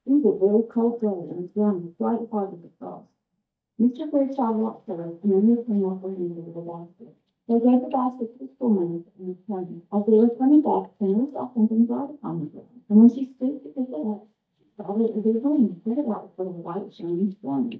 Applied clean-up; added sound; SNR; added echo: neural mask model DeepFilterNet 3.